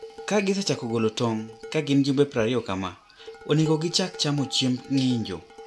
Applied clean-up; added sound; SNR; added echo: none; Dishes, pots, and pans; 18 dB; none.